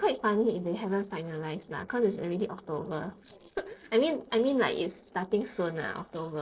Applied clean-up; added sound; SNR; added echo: neural separator model SepFormer DNS4.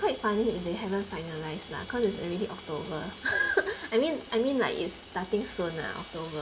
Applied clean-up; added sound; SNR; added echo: none; Sawing; 19 dB; reverberation time 2.1 s.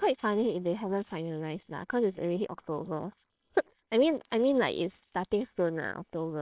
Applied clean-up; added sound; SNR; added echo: neural separator model SepFormer WHAMR!.